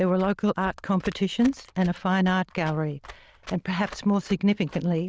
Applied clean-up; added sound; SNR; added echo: neural diffusion model UNIVERSE++.